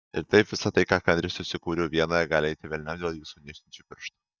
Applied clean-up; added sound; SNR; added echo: neural mask model DeepFilterNet 3.